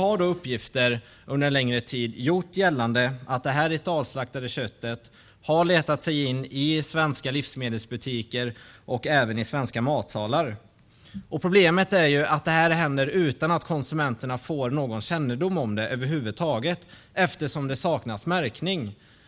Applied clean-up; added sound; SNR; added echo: none; none; none; none.